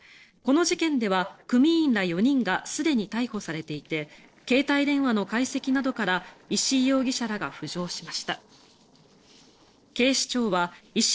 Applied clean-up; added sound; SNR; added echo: neural separator model SepFormer DNS4.